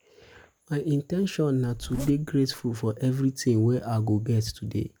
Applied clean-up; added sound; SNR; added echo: none; Zipper (clothing); 13 dB; none.